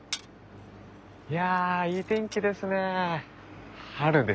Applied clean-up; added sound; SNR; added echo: none; Glass; 17 dB; none.